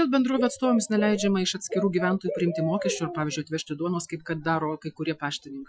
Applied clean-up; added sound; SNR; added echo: classical method Wiener filter.